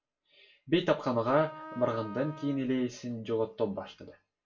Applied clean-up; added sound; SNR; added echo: none; Trumpet; 15 dB; reverberation time 0.2 s.